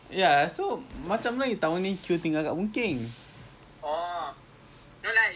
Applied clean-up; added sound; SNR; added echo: none; none; none; none.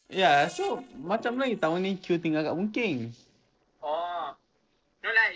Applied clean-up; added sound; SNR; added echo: neural separator model SepFormer DNS4.